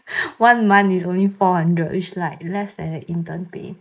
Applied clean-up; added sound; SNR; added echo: neural mask model Resemble Enhance denoiser.